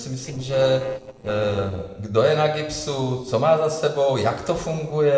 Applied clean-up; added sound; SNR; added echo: neural separator model SepFormer DNS4.